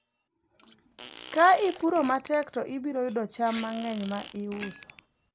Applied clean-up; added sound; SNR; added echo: none; Fart + Liquid; 18 dB; none.